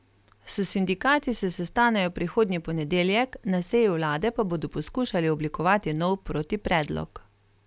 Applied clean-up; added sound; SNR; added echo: none; none; none; none.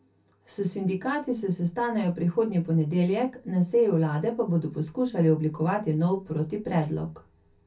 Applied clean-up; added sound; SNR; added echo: none; none; none; reverberation time 0.3 s.